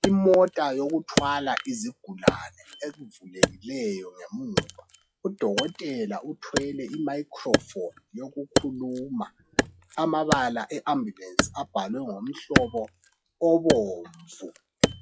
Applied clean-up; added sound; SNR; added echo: classical method log-MMSE.